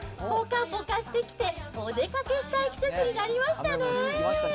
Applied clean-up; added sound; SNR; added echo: none; none; none; none.